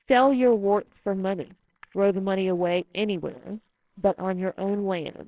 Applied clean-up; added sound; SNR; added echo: neural separator model SepFormer WHAMR!.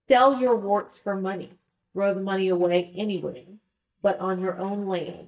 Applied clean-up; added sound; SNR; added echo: neural mask model DeepFilterNet 3.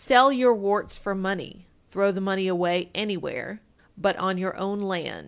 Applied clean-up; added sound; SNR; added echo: none; none; none; none.